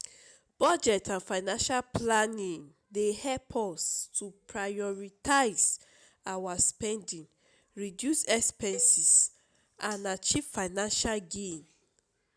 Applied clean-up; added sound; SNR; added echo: none; Cowbell; 19 dB; none.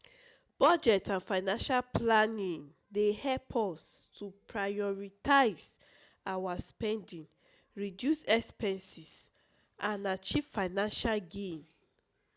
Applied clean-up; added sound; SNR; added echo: none; none; none; none.